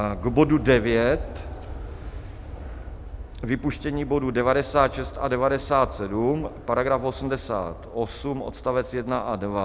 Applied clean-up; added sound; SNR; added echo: none; Aircraft; 12 dB; none.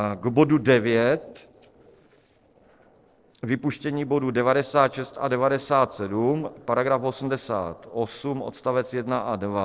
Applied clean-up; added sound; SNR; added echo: neural separator model SepFormer DNS4.